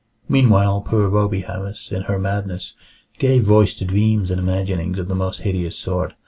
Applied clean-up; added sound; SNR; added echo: none; none; none; none.